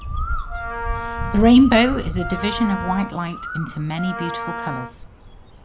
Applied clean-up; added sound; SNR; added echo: none; Bird + Wind instrument, woodwind instrument; 6 dB; none.